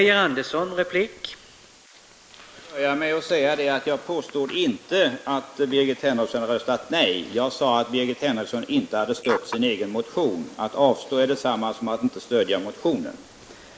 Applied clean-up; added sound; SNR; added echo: neural mask model Resemble Enhance denoiser.